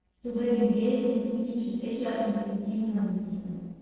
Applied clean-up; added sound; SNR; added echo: neural separator model SepFormer DNS4.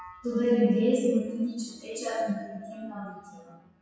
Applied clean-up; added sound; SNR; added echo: classical method WPE with log-MMSE.